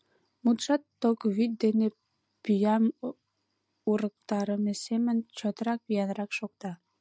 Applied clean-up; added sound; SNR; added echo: none; none; none; none.